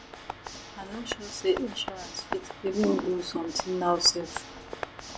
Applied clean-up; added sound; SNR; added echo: none; Tap + Water / Mechanisms; 9 dB; none.